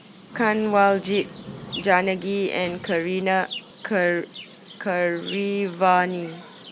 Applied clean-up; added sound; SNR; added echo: none; Chirp, tweet + Sliding door; 16 dB; none.